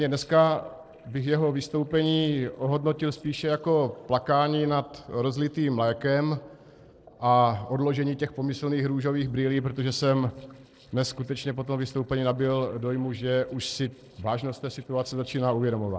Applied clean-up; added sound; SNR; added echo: neural separator model SepFormer DNS4.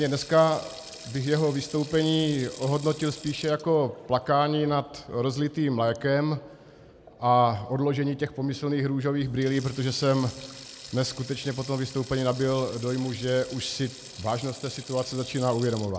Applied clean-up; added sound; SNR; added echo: none; Sink (filling or washing); 19 dB; none.